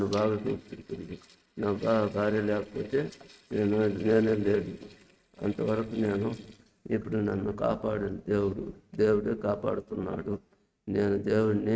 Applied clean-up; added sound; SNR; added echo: neural mask model RNNoise.